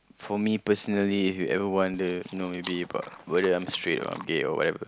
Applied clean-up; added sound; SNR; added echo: none; Chewing, mastication; 18 dB; none.